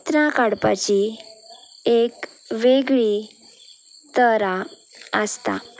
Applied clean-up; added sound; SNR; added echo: none; none; none; none.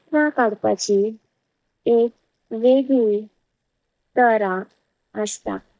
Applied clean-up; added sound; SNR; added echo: neural mask model DeepFilterNet 3.